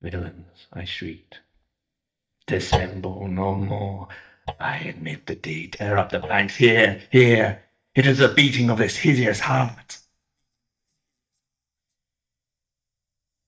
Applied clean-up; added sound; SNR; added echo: neural mask model DeepFilterNet 3.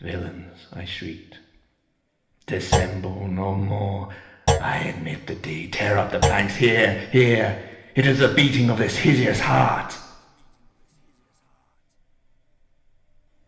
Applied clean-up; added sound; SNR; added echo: none; Thump, thud; 4 dB; reverberation time 1.1 s.